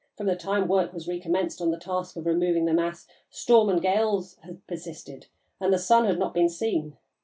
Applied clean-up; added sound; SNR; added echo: none; none; none; none.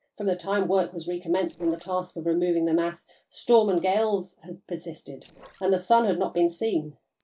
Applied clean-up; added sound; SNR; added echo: neural separator model SepFormer DNS4.